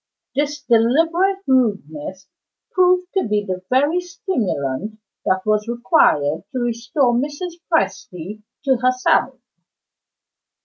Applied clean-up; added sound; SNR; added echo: none; none; none; none.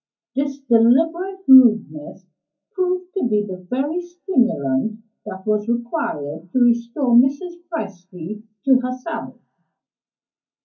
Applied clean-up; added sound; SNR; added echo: none; none; none; reverberation time 0.3 s.